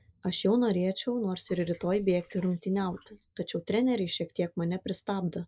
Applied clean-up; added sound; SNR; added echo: neural mask model Resemble Enhance denoiser.